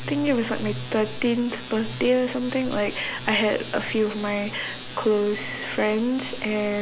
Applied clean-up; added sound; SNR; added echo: none; none; none; none.